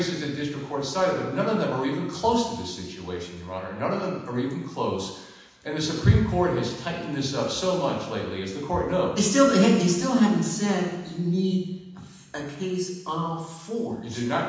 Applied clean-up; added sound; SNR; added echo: none; none; none; reverberation time 1.1 s.